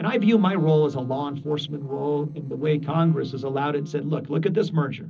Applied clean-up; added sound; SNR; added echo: neural separator model SepFormer DNS4.